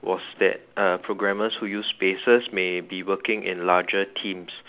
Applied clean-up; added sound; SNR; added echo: none; none; none; none.